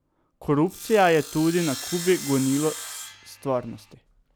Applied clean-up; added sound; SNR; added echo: none; Sawing; 12 dB; none.